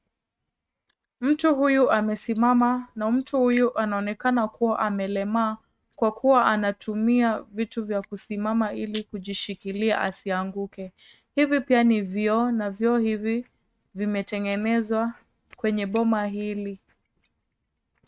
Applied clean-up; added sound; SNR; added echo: neural mask model RNNoise.